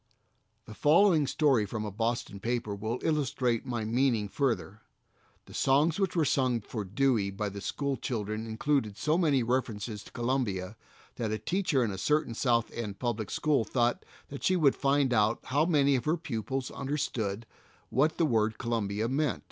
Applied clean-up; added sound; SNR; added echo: none; none; none; none.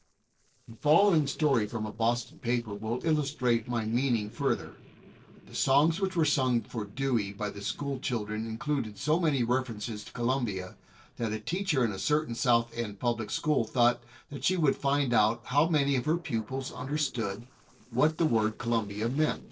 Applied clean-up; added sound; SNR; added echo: neural separator model SepFormer DNS4.